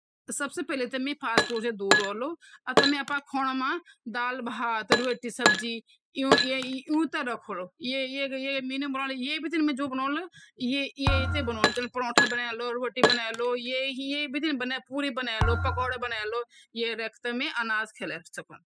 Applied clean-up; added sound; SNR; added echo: classical method spectral subtraction.